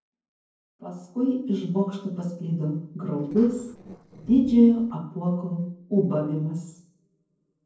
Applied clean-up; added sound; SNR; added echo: neural separator model SepFormer DNS4.